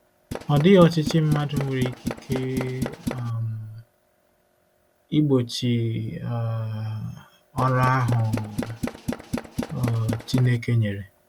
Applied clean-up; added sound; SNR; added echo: none; Tools; 7 dB; none.